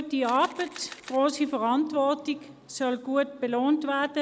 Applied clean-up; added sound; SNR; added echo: none; Camera; 19 dB; none.